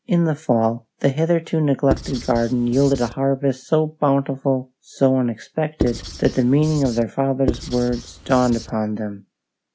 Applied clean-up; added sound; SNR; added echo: none; Writing; 9 dB; none.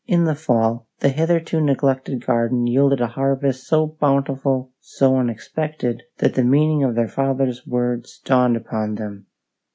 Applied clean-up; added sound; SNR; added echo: none; none; none; none.